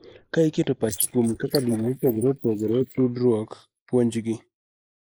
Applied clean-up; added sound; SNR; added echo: neural mask model Resemble Enhance denoiser.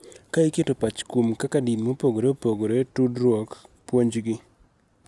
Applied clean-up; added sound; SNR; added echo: none; none; none; none.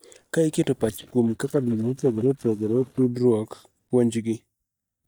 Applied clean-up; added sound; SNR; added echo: neural mask model DeepFilterNet 3.